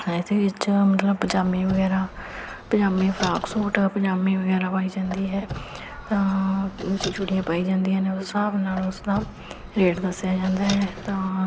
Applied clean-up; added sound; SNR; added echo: none; Squeak; 14 dB; none.